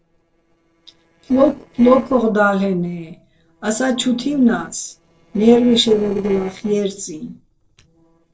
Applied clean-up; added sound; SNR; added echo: neural separator model SepFormer DNS4.